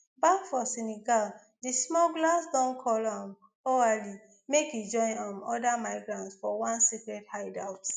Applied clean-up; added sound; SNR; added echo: none; none; none; none.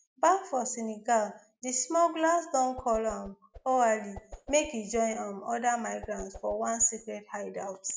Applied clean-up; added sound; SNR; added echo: none; Whoosh, swoosh, swish; 19 dB; none.